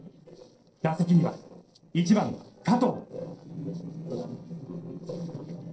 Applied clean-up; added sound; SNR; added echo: neural separator model SepFormer DNS4.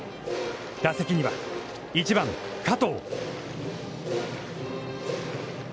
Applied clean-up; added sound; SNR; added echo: none; none; none; none.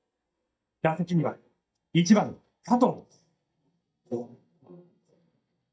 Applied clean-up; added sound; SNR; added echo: neural mask model DeepFilterNet 3.